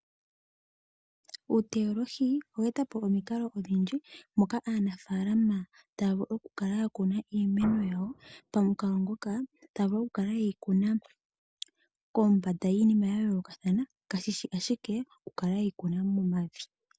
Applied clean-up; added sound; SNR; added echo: none; Explosion; 13 dB; none.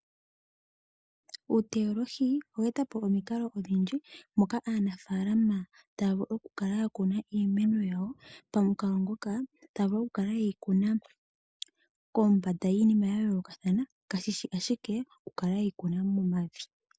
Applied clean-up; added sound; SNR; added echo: neural mask model Resemble Enhance denoiser.